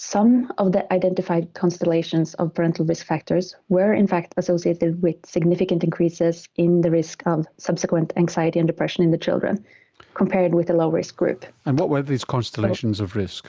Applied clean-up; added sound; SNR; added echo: none; none; none; none.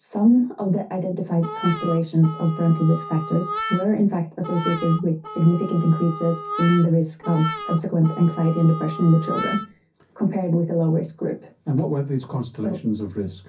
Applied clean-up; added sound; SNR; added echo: none; Harmonica; 10 dB; reverberation time 0.3 s.